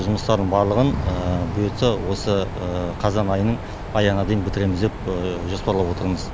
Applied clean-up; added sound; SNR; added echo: none; Mechanisms; 11 dB; none.